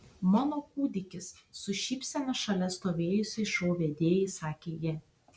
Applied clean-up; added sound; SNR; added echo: none; none; none; none.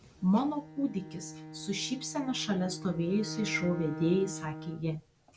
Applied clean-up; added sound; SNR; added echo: none; Bowed string instrument; 11 dB; none.